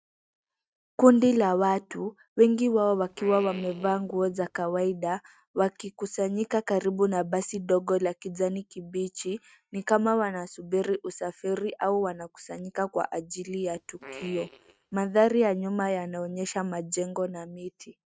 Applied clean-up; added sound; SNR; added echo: neural mask model RNNoise.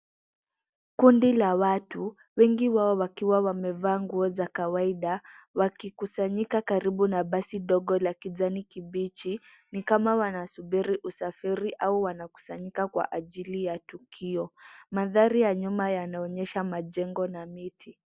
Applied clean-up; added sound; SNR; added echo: none; none; none; none.